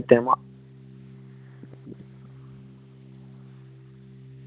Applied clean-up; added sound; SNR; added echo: none; Organ; 17 dB; none.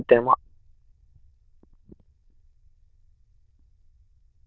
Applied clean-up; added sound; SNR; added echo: neural diffusion model UNIVERSE++.